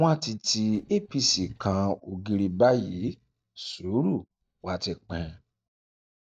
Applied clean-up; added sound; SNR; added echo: neural mask model DeepFilterNet 3.